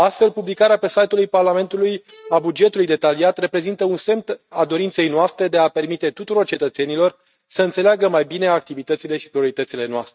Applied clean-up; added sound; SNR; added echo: neural mask model RNNoise.